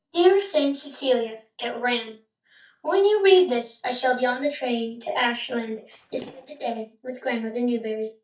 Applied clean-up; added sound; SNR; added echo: neural mask model DeepFilterNet 3.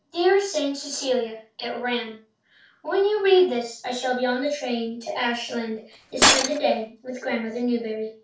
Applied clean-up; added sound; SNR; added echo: none; Shatter; -3 dB; reverberation time 0.3 s.